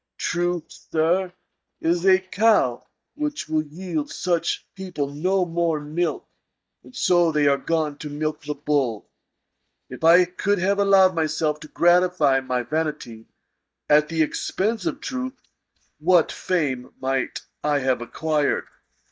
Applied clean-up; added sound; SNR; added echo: neural mask model DeepFilterNet 3.